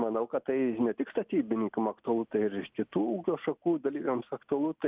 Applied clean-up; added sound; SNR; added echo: none; none; none; none.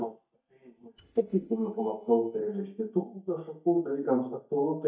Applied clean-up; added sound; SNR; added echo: neural mask model DeepFilterNet 3.